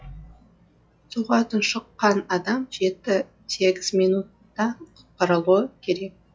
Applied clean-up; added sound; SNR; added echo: classical method log-MMSE.